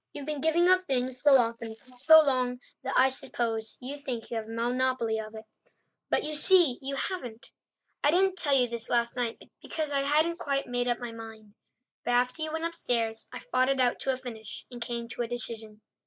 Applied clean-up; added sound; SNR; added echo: neural mask model Resemble Enhance denoiser.